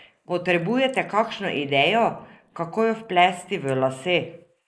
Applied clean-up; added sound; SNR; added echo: neural mask model Resemble Enhance denoiser.